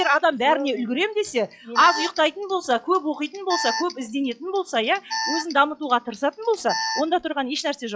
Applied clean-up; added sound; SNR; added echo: classical method log-MMSE.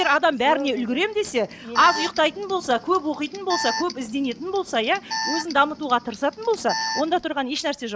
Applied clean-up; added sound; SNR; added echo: none; Alarm; 10 dB; none.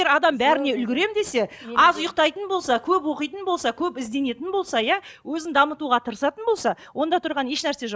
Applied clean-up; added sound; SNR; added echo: none; none; none; none.